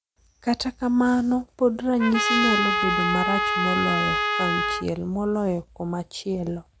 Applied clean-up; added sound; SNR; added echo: none; Trumpet; -1 dB; none.